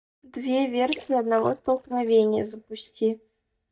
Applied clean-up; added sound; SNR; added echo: neural mask model DeepFilterNet 3.